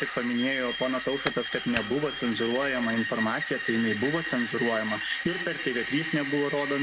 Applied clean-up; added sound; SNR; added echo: none; Screech + Clapping; 5 dB; none.